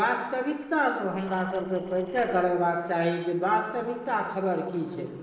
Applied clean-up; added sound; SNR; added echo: neural separator model SepFormer DNS4.